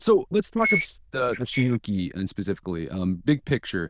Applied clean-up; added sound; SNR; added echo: neural diffusion model UNIVERSE++.